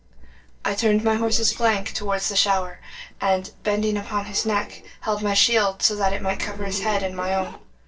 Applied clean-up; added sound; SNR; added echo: neural separator model SepFormer DNS4.